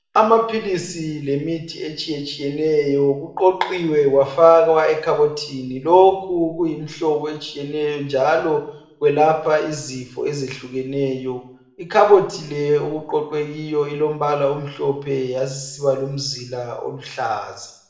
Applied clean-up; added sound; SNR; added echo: none; none; none; reverberation time 0.6 s.